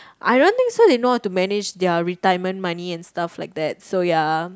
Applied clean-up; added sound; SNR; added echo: none; none; none; none.